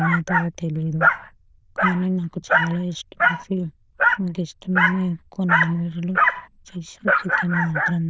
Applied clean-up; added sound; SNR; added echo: neural diffusion model UNIVERSE++.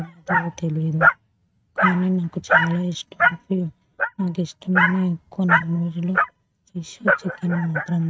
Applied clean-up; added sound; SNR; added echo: neural mask model RNNoise.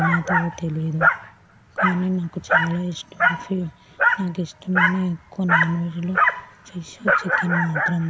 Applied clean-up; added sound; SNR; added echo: none; Dog; -2 dB; none.